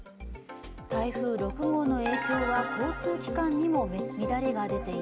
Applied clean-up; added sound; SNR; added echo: none; none; none; none.